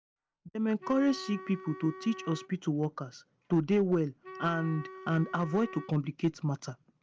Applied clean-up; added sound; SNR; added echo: none; Wind instrument, woodwind instrument; 16 dB; none.